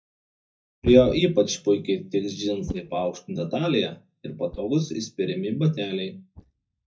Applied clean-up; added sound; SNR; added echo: neural mask model DeepFilterNet 3.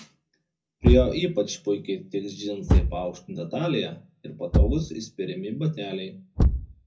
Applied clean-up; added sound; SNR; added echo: none; Thump, thud; -2 dB; reverberation time 0.4 s.